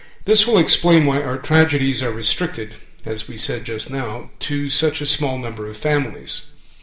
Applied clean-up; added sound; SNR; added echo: none; none; none; reverberation time 0.6 s.